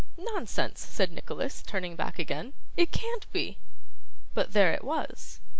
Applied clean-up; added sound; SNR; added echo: none; none; none; none.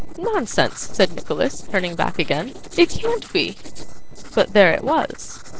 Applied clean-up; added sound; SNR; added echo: neural separator model SepFormer DNS4.